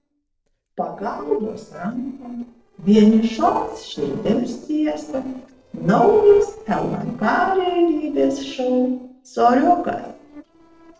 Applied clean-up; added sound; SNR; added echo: neural separator model SepFormer DNS4.